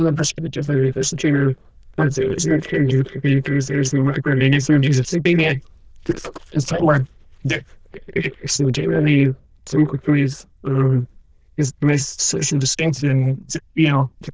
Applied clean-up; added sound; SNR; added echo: neural diffusion model UNIVERSE++.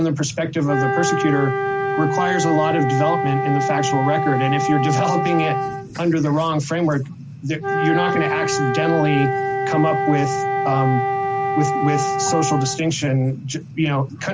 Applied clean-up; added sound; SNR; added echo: none; Wind instrument, woodwind instrument; 2 dB; none.